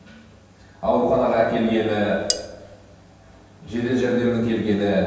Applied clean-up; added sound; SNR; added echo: none; Cutlery, silverware; 6 dB; reverberation time 1.2 s.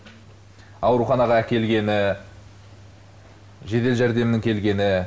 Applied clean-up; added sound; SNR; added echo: none; none; none; none.